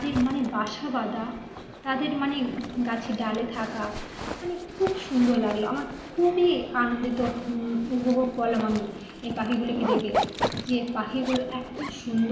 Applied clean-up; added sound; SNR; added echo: none; Zipper (clothing); 9 dB; reverberation time 0.9 s.